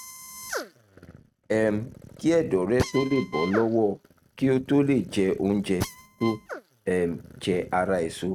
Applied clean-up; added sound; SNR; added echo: neural mask model RNNoise.